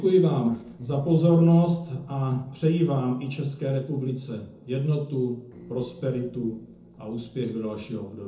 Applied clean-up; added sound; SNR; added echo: neural separator model SepFormer DNS4.